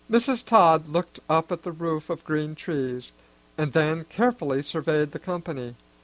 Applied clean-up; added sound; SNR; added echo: none; none; none; none.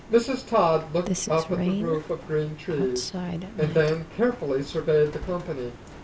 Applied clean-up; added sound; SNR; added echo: none; Rain; 8 dB; reverberation time 0.3 s.